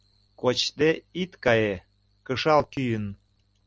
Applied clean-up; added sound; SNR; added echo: none; none; none; none.